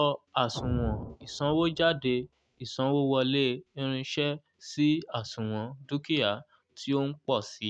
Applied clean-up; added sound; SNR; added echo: neural mask model RNNoise.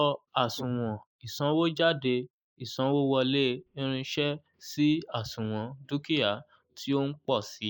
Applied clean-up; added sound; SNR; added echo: neural mask model Resemble Enhance denoiser.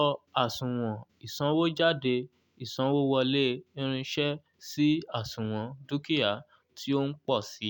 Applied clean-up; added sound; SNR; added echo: none; none; none; none.